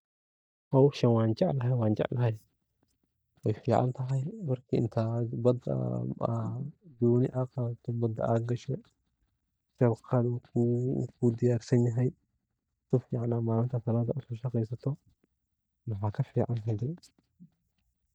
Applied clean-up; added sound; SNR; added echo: neural mask model DeepFilterNet 3.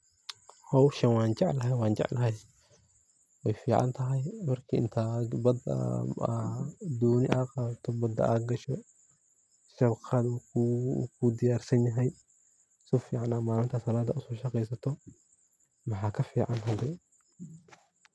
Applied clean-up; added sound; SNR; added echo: none; none; none; none.